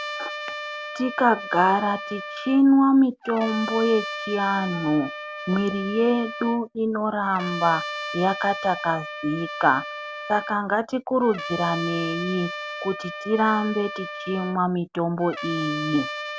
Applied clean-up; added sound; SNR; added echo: none; Trumpet; 10 dB; none.